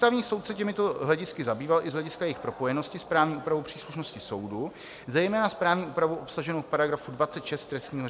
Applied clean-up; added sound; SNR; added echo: none; none; none; none.